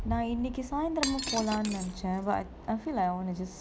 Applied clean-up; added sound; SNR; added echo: none; Shatter; 8 dB; none.